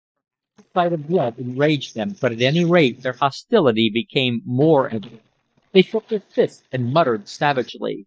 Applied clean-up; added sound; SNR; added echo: neural mask model DeepFilterNet 3.